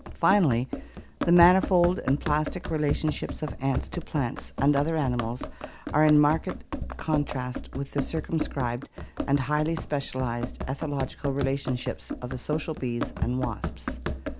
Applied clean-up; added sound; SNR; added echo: none; Run; 7 dB; none.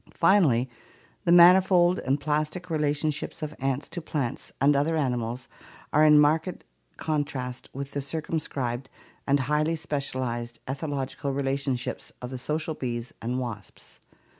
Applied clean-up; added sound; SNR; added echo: none; none; none; none.